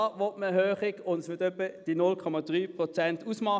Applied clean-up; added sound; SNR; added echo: none; none; none; none.